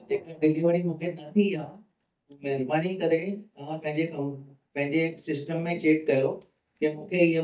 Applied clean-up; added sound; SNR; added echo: neural mask model DeepFilterNet 3.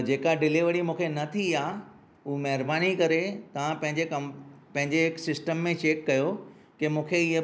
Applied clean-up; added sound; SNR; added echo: none; none; none; none.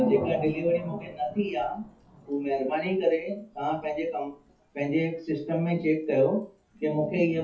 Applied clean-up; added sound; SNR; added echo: classical method WPE with log-MMSE.